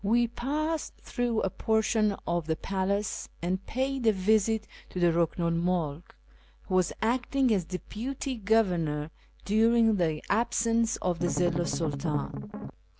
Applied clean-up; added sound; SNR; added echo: none; Strum; 5 dB; none.